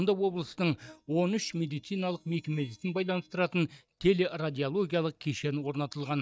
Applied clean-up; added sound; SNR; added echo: neural mask model DeepFilterNet 3.